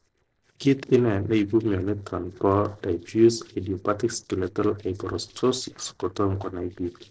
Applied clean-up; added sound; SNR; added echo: neural separator model SepFormer DNS4.